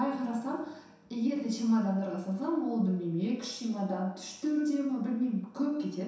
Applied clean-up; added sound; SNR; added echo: none; none; none; reverberation time 0.7 s.